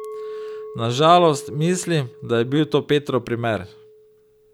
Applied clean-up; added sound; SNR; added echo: none; Chink, clink; 16 dB; none.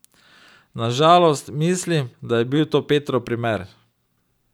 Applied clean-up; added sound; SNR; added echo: none; none; none; none.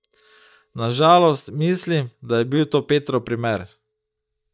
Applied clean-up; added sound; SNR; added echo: neural mask model DeepFilterNet 3.